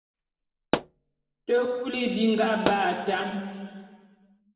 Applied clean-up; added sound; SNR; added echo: none; Explosion; 8 dB; reverberation time 1.8 s.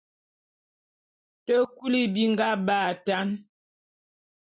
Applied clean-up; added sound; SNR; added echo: none; none; none; none.